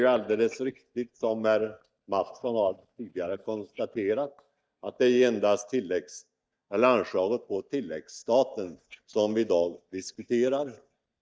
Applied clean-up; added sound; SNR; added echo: neural mask model DeepFilterNet 3.